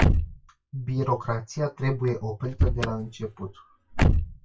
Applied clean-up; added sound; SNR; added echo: classical method WPE with log-MMSE.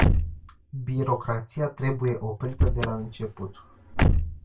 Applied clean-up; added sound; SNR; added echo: none; Slam / Car; -3 dB; reverberation time 0.2 s.